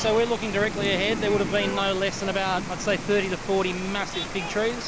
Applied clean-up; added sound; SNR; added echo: none; Rain; 11 dB; none.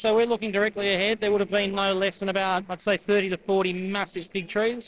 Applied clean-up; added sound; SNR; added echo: neural separator model SepFormer DNS4.